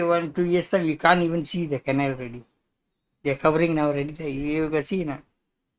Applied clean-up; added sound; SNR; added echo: neural mask model RNNoise.